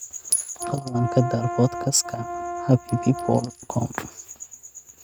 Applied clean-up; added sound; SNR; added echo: neural mask model RNNoise.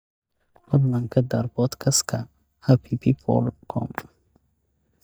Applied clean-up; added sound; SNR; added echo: neural mask model DeepFilterNet 3.